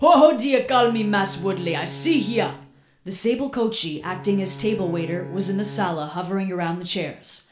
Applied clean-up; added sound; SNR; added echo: none; Bowed string instrument; 16 dB; reverberation time 0.4 s.